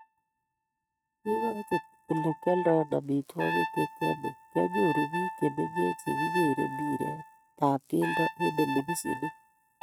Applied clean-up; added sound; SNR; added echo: neural mask model RNNoise.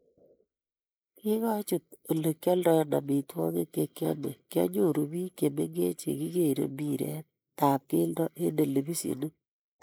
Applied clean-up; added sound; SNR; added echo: neural mask model Resemble Enhance denoiser.